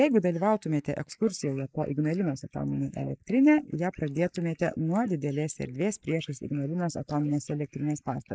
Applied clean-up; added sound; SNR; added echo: neural mask model Resemble Enhance denoiser.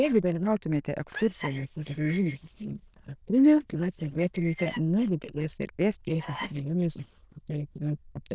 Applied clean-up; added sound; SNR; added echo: neural diffusion model UNIVERSE++.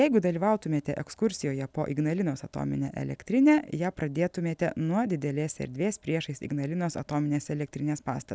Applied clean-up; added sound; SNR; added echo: none; none; none; none.